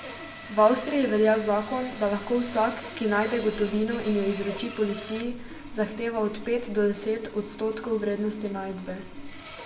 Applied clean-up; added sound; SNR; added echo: none; Sawing; 13 dB; reverberation time 0.7 s.